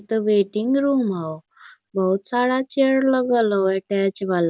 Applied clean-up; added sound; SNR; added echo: none; none; none; none.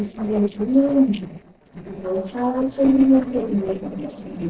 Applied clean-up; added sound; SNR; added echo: neural separator model SepFormer DNS4.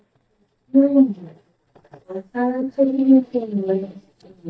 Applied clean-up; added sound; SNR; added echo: neural mask model DeepFilterNet 3.